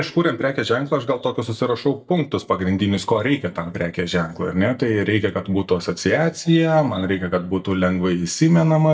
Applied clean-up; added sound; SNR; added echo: neural mask model DeepFilterNet 3.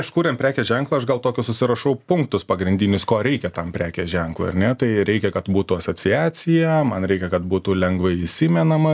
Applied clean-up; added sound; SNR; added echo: none; none; none; none.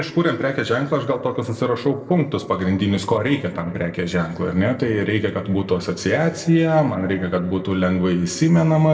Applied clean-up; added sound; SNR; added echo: neural separator model SepFormer DNS4.